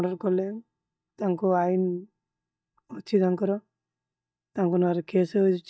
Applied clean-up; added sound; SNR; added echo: neural mask model DeepFilterNet 3.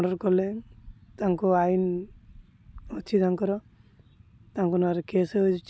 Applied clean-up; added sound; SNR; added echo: none; none; none; none.